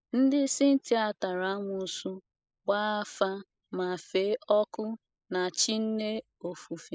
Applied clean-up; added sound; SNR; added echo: neural mask model Resemble Enhance denoiser.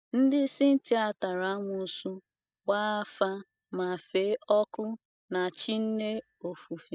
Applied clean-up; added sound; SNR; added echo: neural mask model DeepFilterNet 3.